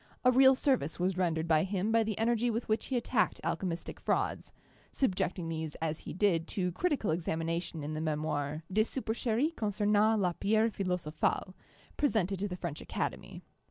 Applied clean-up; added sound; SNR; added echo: none; none; none; none.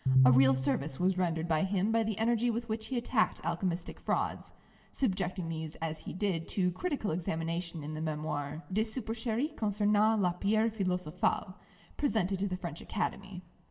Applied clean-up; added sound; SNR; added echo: none; Piano; 0 dB; reverberation time 1.3 s.